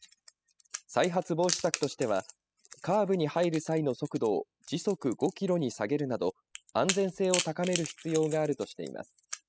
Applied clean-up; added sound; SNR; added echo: classical method spectral subtraction.